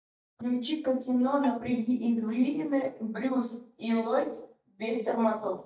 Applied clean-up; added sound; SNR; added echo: neural mask model DeepFilterNet 3.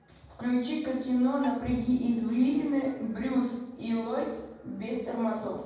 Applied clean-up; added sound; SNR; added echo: none; Bowed string instrument; 19 dB; reverberation time 1.2 s.